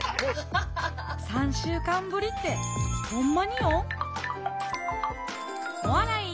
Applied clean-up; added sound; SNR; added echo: none; none; none; none.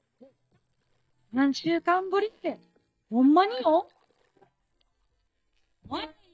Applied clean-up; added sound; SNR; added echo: neural mask model DeepFilterNet 3.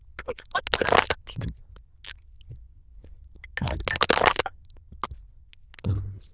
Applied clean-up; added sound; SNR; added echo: neural diffusion model UNIVERSE++.